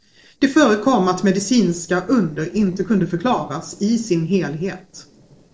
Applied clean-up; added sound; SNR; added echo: neural separator model SepFormer DNS4.